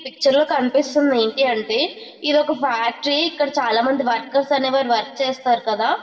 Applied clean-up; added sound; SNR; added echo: none; none; none; reverberation time 1.6 s.